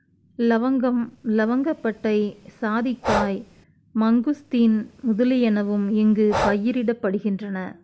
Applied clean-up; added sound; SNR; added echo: none; Breathing; 11 dB; none.